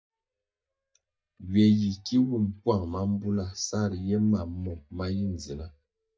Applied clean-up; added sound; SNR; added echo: neural mask model DeepFilterNet 3.